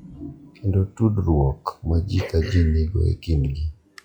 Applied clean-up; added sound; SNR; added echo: classical method log-MMSE.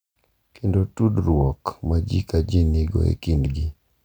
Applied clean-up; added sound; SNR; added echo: none; none; none; none.